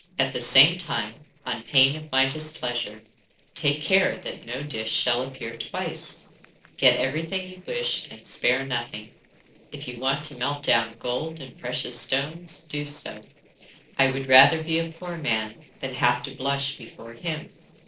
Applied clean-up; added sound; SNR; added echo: neural separator model SepFormer DNS4.